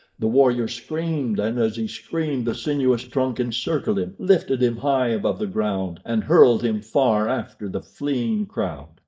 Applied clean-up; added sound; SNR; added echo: neural mask model DeepFilterNet 3.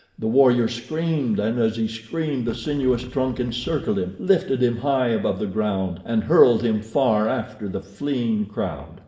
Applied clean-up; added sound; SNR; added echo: none; Wind; 16 dB; reverberation time 1.8 s.